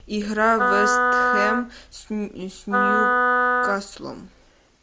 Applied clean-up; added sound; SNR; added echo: none; Wind instrument, woodwind instrument; -5 dB; none.